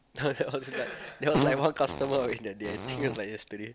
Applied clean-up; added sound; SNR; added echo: none; Fart; 4 dB; none.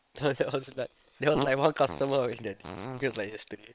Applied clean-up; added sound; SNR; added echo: neural separator model SepFormer WHAM!.